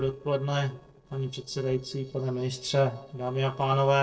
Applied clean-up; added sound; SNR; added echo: neural separator model SepFormer DNS4.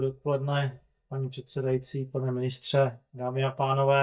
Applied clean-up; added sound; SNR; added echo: neural mask model DeepFilterNet 3.